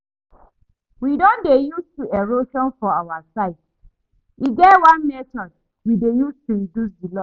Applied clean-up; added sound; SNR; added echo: none; none; none; none.